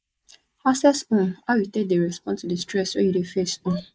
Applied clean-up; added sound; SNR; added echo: neural mask model Resemble Enhance denoiser.